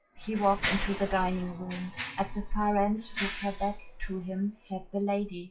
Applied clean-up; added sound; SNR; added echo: classical method WPE with log-MMSE.